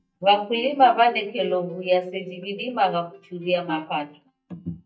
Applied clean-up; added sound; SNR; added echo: neural mask model DeepFilterNet 3.